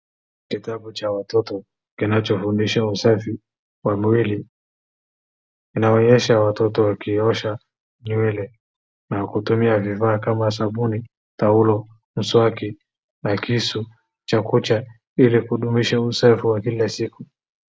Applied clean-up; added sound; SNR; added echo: none; none; none; none.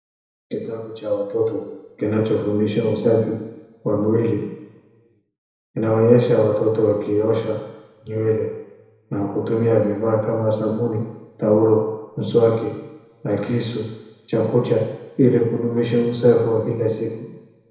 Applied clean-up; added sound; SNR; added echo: none; none; none; reverberation time 0.9 s.